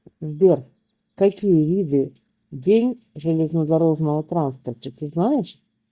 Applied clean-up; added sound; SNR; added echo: neural mask model DeepFilterNet 3.